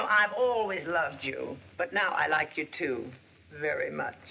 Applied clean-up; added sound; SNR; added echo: none; none; none; none.